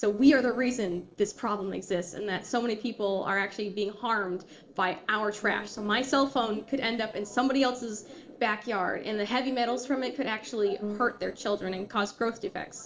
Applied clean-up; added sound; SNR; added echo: neural separator model SepFormer DNS4.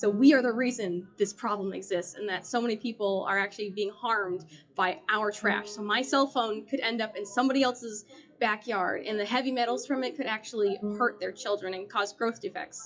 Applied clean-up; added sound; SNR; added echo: classical method WPE with log-MMSE.